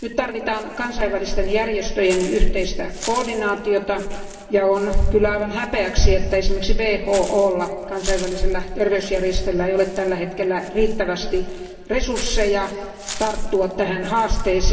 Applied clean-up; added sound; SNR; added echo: none; Walk, footsteps / Bird; 18 dB; reverberation time 2.0 s.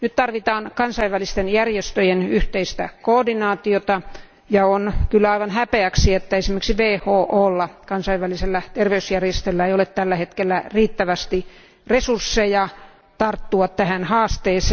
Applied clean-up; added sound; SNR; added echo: none; none; none; none.